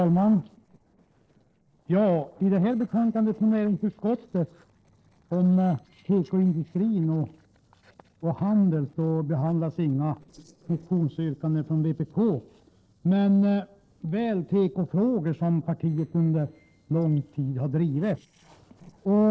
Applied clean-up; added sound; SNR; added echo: neural separator model SepFormer DNS4.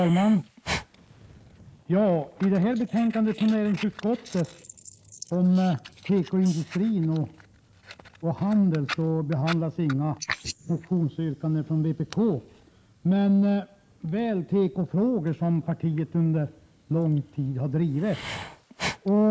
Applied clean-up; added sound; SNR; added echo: neural mask model Resemble Enhance denoiser.